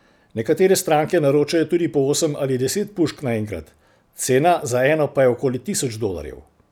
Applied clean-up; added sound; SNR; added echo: none; none; none; none.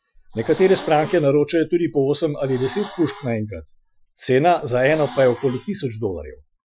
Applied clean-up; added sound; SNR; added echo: classical method Wiener filter.